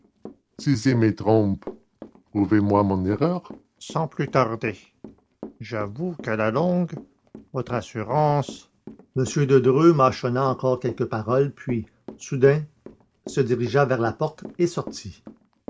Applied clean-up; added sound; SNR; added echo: none; Walk, footsteps / Run; 19 dB; none.